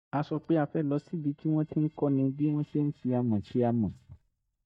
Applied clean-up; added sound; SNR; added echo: neural mask model DeepFilterNet 3.